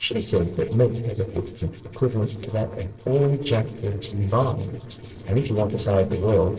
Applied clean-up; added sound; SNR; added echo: neural separator model SepFormer DNS4.